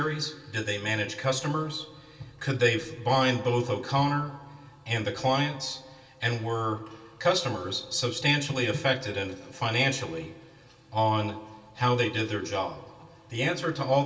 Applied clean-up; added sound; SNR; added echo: none; none; none; reverberation time 0.2 s.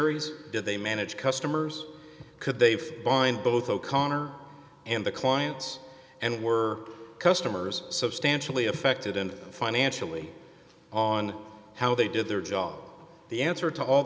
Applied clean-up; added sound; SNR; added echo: none; none; none; none.